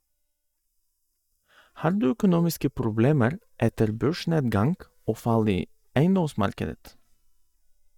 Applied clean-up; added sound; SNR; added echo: neural mask model DeepFilterNet 3.